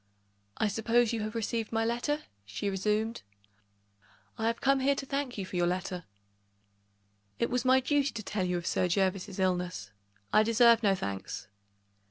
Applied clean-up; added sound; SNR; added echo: none; none; none; none.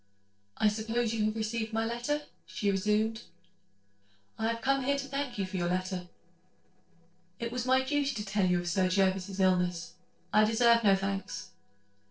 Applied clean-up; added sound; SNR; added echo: neural separator model SepFormer DNS4.